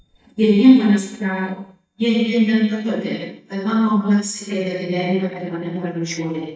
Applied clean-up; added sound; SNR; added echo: neural mask model DeepFilterNet 3.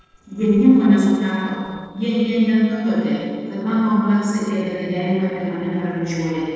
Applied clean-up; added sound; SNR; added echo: neural separator model SepFormer DNS4.